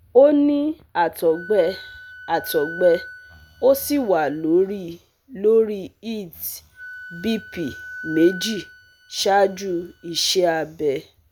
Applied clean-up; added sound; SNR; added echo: none; Wind instrument, woodwind instrument; 19 dB; none.